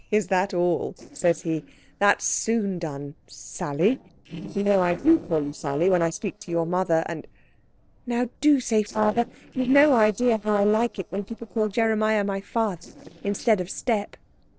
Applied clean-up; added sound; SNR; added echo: neural separator model SepFormer DNS4.